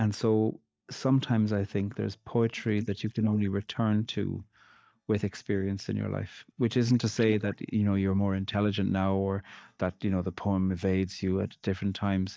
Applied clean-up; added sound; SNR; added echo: neural mask model DeepFilterNet 3.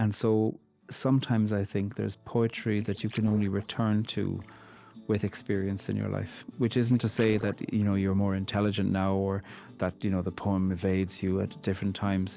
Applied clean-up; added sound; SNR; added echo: neural separator model SepFormer DNS4.